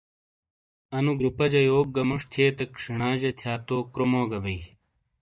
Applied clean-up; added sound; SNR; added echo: neural mask model DeepFilterNet 3.